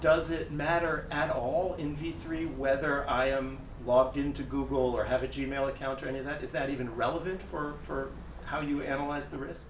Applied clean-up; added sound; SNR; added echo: none; Walk, footsteps; 12 dB; reverberation time 0.4 s.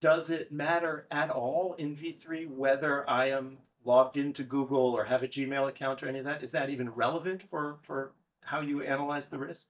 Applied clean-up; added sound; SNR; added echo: neural mask model DeepFilterNet 3.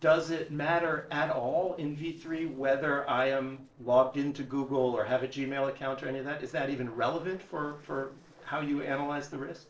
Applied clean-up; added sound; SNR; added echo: neural separator model SepFormer DNS4.